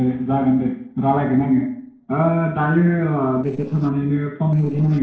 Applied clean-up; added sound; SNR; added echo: neural separator model SepFormer DNS4.